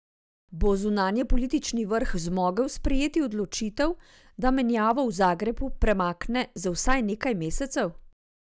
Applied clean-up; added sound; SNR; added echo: none; none; none; none.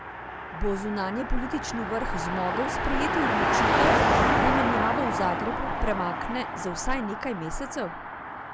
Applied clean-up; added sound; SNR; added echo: none; Car passing by; -3 dB; none.